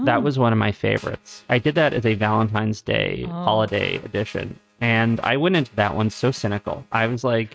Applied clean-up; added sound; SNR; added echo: neural mask model RNNoise.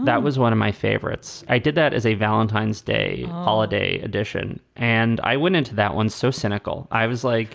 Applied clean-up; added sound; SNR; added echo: none; none; none; none.